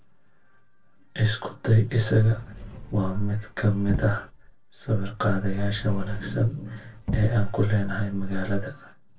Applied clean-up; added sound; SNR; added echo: neural separator model SepFormer DNS4.